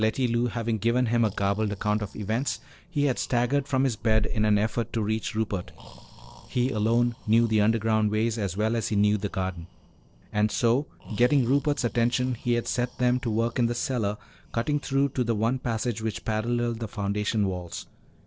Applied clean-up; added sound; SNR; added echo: neural separator model SepFormer DNS4.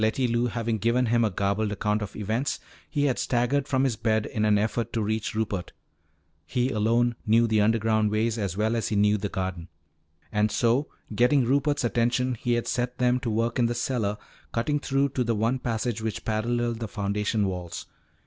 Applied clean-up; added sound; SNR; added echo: none; none; none; none.